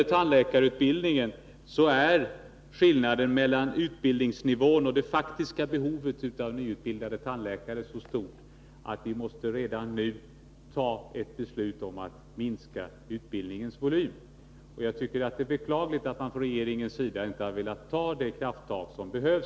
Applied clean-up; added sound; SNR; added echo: none; none; none; none.